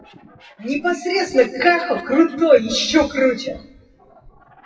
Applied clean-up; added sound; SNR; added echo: classical method WPE with log-MMSE.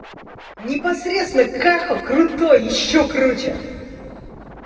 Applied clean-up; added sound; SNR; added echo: none; Scratching (performance technique); 20 dB; reverberation time 2.7 s.